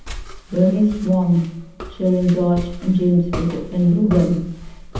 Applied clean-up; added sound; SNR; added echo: none; Walk, footsteps; 14 dB; reverberation time 0.8 s.